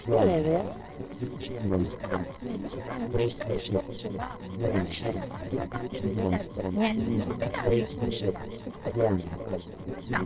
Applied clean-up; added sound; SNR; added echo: neural separator model SepFormer DNS4.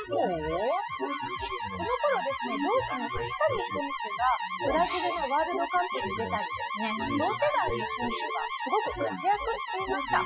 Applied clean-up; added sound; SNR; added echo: classical method Wiener filter.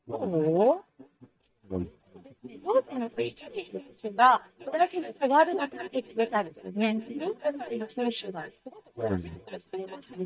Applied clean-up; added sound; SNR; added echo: neural mask model DeepFilterNet 3.